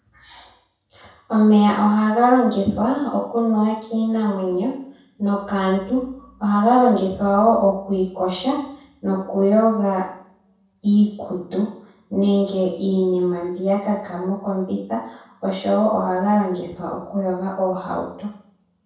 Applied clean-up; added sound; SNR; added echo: none; none; none; reverberation time 0.6 s.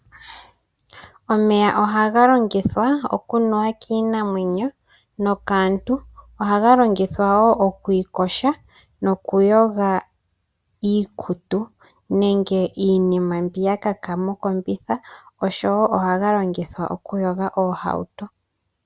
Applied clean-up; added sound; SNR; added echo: none; none; none; none.